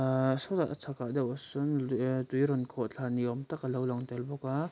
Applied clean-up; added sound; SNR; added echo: none; none; none; none.